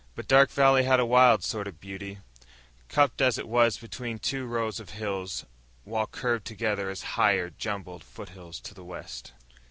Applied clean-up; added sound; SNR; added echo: none; none; none; none.